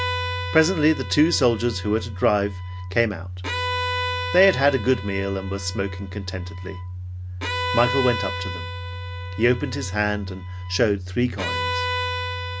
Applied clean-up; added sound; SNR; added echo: none; Bowed string instrument; 8 dB; none.